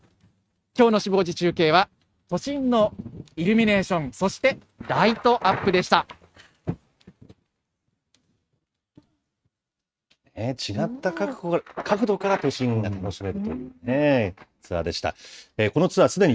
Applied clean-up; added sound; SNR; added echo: neural mask model RNNoise.